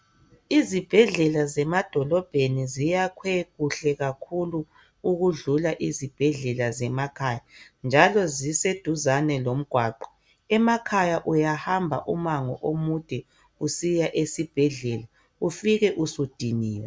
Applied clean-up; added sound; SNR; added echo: none; none; none; none.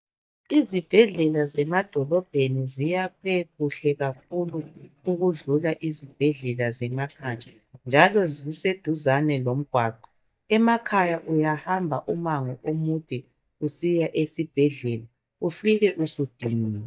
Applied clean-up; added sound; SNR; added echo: neural mask model DeepFilterNet 3.